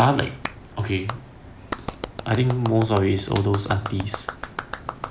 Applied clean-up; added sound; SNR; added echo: none; Clapping; 11 dB; none.